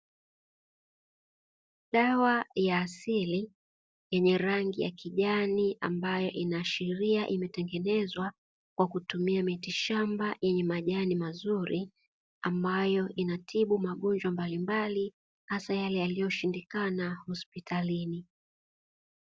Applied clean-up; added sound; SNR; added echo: none; none; none; none.